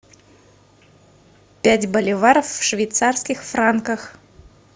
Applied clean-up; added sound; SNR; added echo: none; none; none; none.